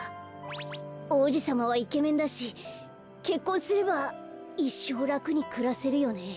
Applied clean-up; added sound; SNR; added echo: none; none; none; none.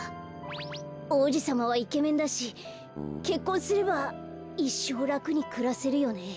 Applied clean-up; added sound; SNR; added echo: none; Bass guitar; 16 dB; none.